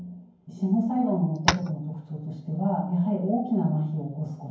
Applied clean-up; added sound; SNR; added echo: none; Tap; 0 dB; reverberation time 0.9 s.